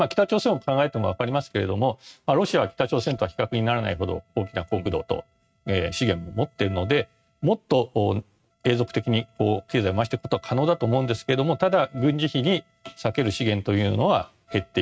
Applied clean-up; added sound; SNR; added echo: neural mask model RNNoise.